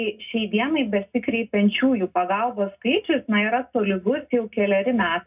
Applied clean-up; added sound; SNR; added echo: none; none; none; reverberation time 0.2 s.